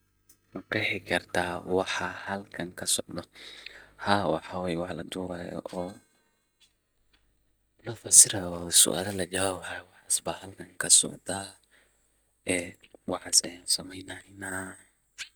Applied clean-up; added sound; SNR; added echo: neural mask model DeepFilterNet 3.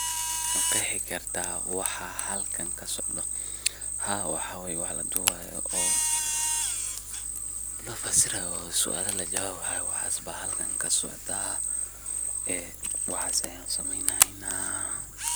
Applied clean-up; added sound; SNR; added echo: none; Camera; 3 dB; none.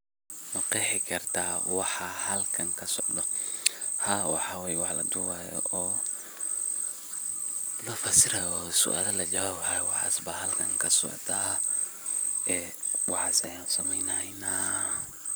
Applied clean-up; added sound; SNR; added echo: none; none; none; none.